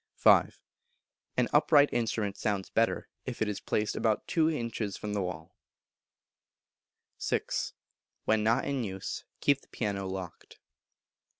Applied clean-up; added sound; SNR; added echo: none; none; none; none.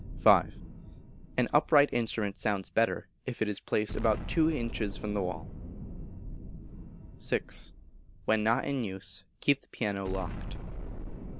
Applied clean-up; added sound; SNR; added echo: none; Explosion; 10 dB; none.